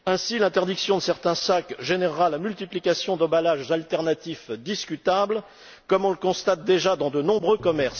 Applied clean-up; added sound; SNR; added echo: none; none; none; none.